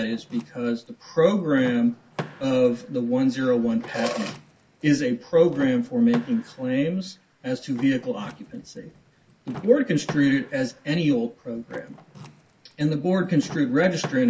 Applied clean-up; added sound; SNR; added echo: none; Door / Car; 18 dB; reverberation time 0.2 s.